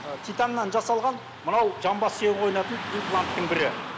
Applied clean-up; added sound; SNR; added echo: none; Car passing by / Traffic noise, roadway noise; 9 dB; none.